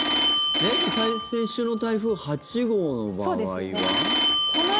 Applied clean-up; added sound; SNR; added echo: none; Telephone; -1 dB; none.